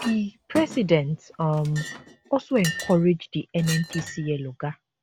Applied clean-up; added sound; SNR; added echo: none; Chink, clink; 13 dB; none.